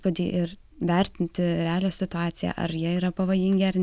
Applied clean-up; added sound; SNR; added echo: none; none; none; none.